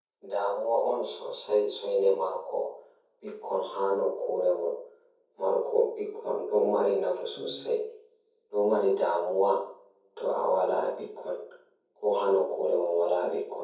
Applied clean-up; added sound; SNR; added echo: none; Piano; 18 dB; reverberation time 0.6 s.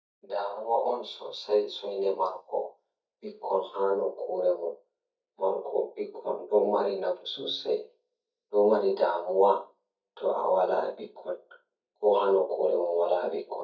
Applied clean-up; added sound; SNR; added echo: neural mask model DeepFilterNet 3.